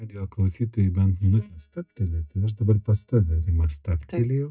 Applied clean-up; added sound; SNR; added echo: neural mask model DeepFilterNet 3.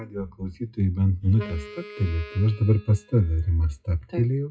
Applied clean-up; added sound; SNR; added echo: classical method WPE with log-MMSE.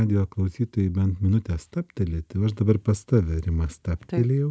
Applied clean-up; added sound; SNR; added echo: none; none; none; none.